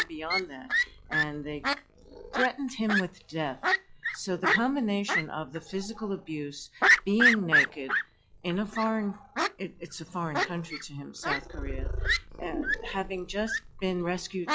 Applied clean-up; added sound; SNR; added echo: classical method log-MMSE.